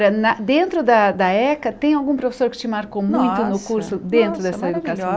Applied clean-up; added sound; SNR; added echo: none; none; none; none.